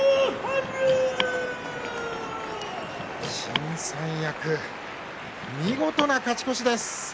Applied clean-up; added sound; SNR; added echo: none; Car; 12 dB; none.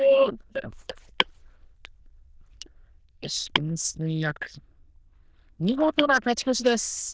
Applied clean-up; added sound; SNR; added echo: neural diffusion model UNIVERSE++.